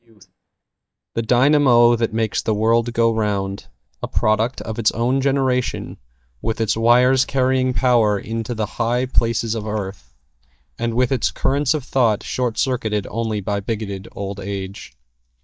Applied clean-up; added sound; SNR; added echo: neural mask model DeepFilterNet 3.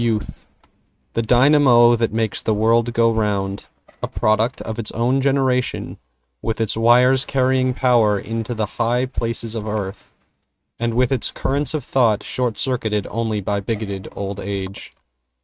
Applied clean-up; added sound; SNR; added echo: neural mask model RNNoise.